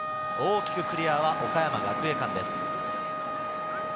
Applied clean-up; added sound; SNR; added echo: none; Wind instrument, woodwind instrument; 2 dB; none.